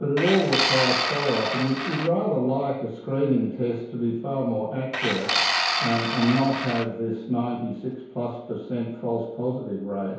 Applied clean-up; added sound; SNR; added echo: none; Tools; 2 dB; reverberation time 1.0 s.